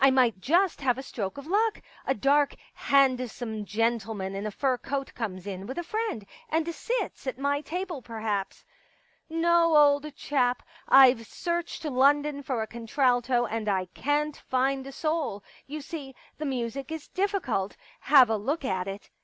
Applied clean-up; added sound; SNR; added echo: none; none; none; none.